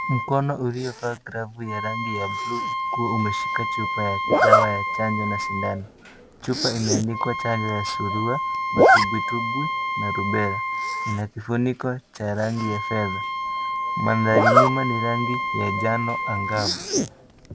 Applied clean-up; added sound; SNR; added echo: none; Wind instrument, woodwind instrument + Zipper (clothing); -3 dB; none.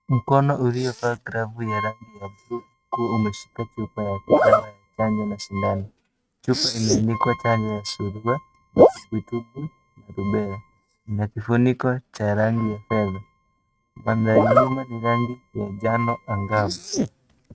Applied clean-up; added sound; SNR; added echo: neural mask model RNNoise.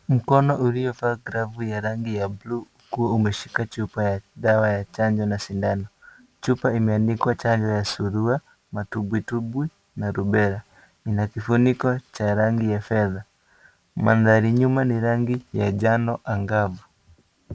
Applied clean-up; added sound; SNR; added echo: none; none; none; none.